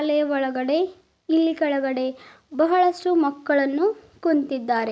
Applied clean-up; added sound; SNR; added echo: none; none; none; none.